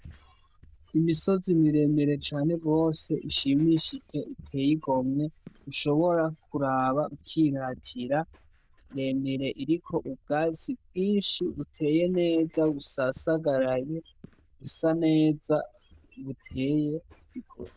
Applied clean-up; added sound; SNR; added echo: neural diffusion model UNIVERSE++.